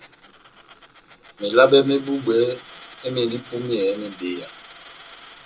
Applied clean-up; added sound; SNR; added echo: none; Coin (dropping); 19 dB; reverberation time 0.2 s.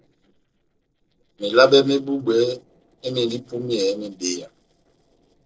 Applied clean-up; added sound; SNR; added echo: neural separator model SepFormer DNS4.